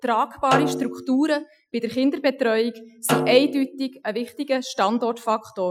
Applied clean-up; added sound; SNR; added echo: classical method Wiener filter.